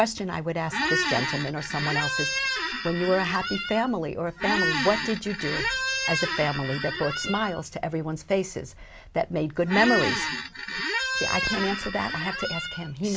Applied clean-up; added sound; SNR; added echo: none; Squeak; 1 dB; none.